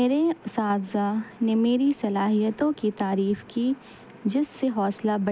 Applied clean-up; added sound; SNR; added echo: none; none; none; none.